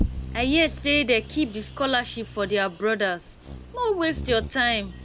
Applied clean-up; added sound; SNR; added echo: none; Bird vocalization, bird call, bird song; 10 dB; none.